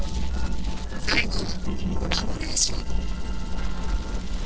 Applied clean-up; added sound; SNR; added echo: neural separator model SepFormer DNS4.